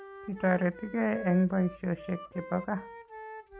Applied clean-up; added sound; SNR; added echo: none; Wind instrument, woodwind instrument; 14 dB; none.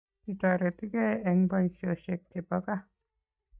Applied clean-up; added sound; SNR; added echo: neural mask model DeepFilterNet 3.